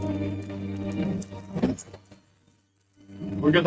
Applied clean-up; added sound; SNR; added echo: neural mask model RNNoise.